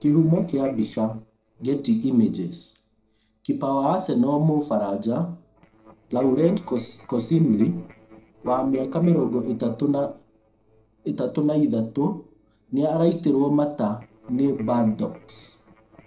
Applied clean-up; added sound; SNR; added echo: neural separator model SepFormer DNS4.